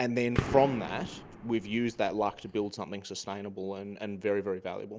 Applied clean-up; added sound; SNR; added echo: none; Gunshot, gunfire; 7 dB; none.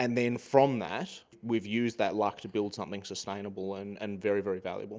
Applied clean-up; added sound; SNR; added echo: none; none; none; none.